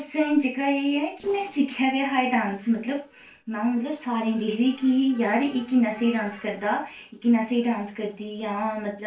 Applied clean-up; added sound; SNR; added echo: neural separator model SepFormer DNS4.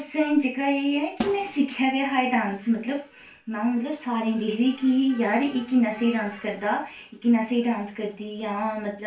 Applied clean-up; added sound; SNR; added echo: none; Snare drum; 13 dB; reverberation time 0.3 s.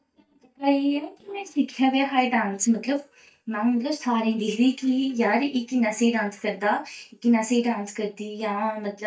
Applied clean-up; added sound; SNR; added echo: neural mask model DeepFilterNet 3.